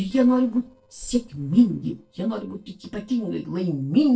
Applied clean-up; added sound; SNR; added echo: neural separator model SepFormer DNS4.